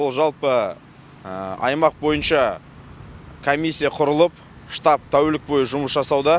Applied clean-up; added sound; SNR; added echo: none; none; none; none.